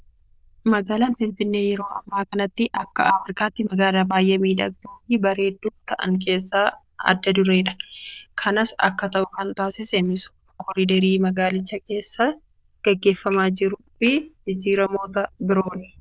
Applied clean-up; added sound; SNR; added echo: neural diffusion model UNIVERSE++.